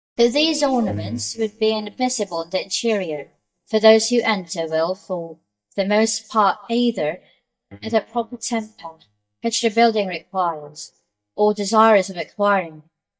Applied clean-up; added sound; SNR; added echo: neural mask model DeepFilterNet 3.